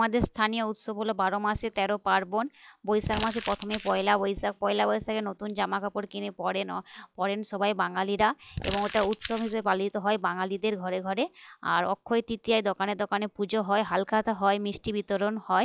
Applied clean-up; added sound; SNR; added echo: classical method log-MMSE.